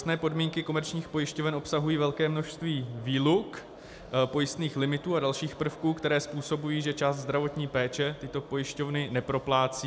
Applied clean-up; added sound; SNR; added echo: none; none; none; none.